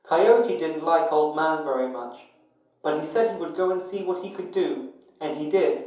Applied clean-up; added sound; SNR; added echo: none; none; none; reverberation time 2.8 s.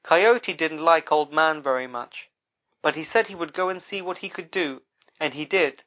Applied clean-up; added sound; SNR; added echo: none; none; none; none.